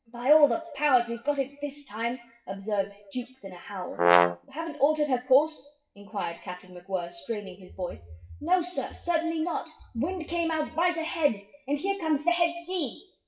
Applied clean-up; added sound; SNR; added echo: classical method WPE with log-MMSE.